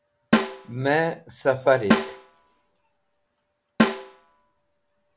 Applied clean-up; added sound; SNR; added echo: none; Snare drum; -1 dB; none.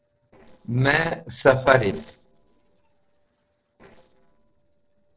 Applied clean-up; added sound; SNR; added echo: neural separator model SepFormer DNS4.